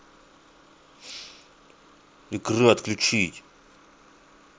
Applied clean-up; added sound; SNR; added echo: none; none; none; none.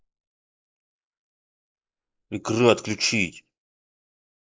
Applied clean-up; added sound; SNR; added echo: neural mask model Resemble Enhance denoiser.